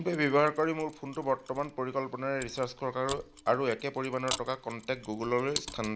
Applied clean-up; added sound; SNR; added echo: none; Mechanisms; 13 dB; none.